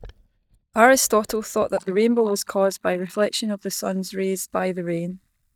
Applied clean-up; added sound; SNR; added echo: neural mask model DeepFilterNet 3.